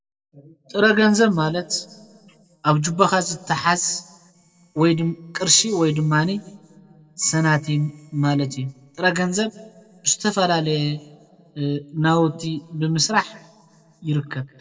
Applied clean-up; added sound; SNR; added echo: neural separator model SepFormer DNS4.